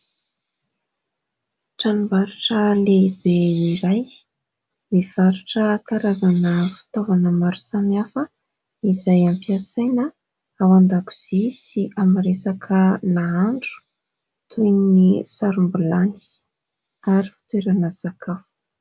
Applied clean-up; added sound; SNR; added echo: none; none; none; none.